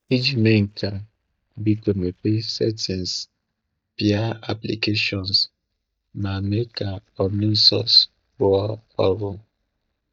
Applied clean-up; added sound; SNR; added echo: neural mask model DeepFilterNet 3.